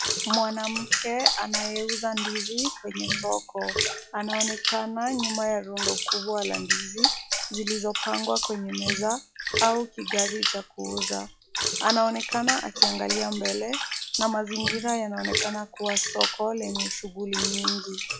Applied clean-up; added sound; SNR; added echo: classical method log-MMSE.